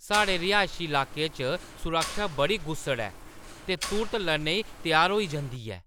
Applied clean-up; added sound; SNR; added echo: none; Mechanisms; 10 dB; none.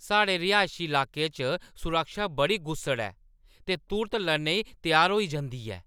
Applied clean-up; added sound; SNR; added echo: none; none; none; none.